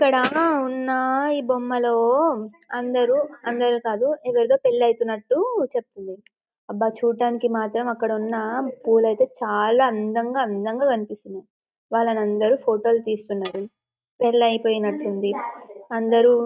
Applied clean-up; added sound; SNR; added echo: neural mask model RNNoise.